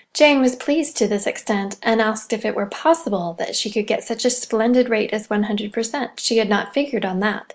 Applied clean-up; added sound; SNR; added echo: none; none; none; none.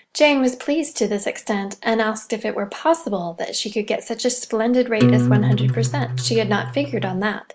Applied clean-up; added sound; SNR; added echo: none; Acoustic guitar; -2 dB; none.